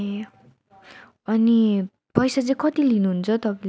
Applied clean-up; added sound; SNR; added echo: none; none; none; none.